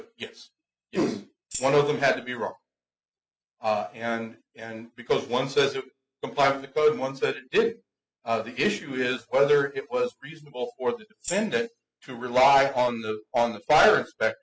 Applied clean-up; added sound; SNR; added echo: classical method spectral subtraction.